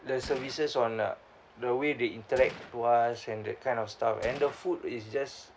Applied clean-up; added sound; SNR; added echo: none; Gunshot, gunfire; 17 dB; none.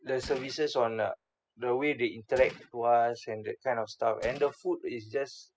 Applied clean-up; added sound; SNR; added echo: classical method spectral subtraction.